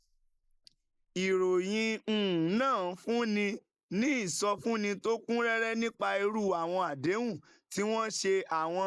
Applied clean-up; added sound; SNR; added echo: neural mask model Resemble Enhance denoiser.